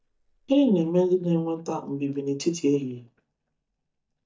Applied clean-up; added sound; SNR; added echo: neural mask model DeepFilterNet 3.